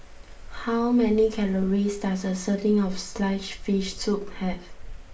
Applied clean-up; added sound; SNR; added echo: none; Wind; 12 dB; reverberation time 0.3 s.